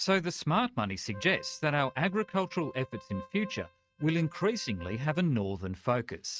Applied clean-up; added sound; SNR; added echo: neural mask model RNNoise.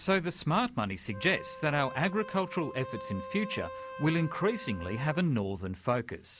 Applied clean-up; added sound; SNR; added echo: none; Wind instrument, woodwind instrument; 14 dB; none.